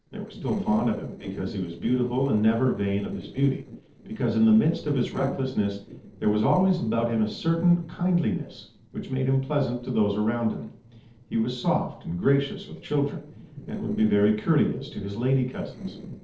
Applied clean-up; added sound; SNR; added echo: neural separator model SepFormer DNS4.